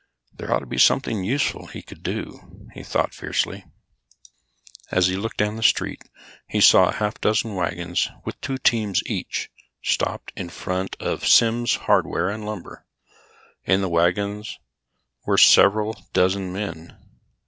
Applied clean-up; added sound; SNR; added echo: none; none; none; none.